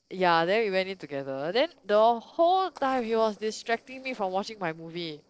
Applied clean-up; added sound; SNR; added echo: neural separator model SepFormer DNS4.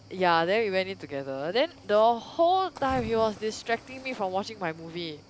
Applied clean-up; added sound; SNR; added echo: none; Cricket / Waves, surf; 19 dB; none.